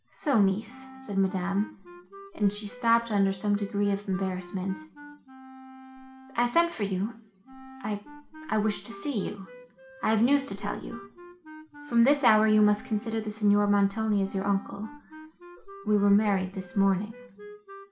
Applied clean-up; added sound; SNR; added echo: none; Wind instrument, woodwind instrument; 18 dB; reverberation time 0.8 s.